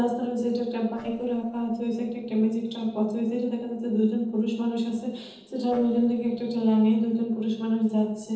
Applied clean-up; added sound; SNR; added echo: neural separator model SepFormer DNS4.